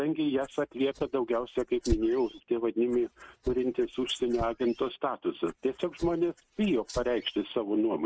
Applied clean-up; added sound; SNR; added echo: neural mask model RNNoise.